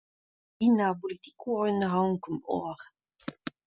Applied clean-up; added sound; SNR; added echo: none; none; none; none.